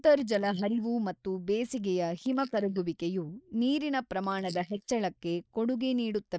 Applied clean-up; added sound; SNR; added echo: neural mask model Resemble Enhance denoiser.